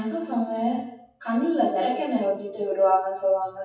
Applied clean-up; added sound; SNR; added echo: classical method WPE with log-MMSE.